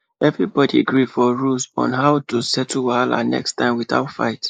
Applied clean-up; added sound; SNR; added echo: neural mask model Resemble Enhance denoiser.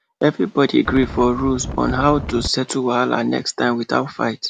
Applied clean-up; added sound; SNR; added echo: none; Wind; 9 dB; none.